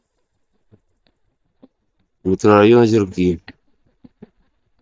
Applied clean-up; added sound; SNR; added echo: neural mask model DeepFilterNet 3.